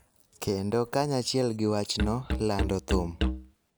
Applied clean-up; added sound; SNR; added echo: none; Musical instrument; 2 dB; none.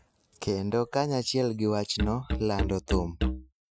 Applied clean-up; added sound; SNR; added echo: classical method Wiener filter.